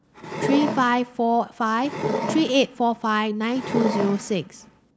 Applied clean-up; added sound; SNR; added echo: none; Wood; 6 dB; none.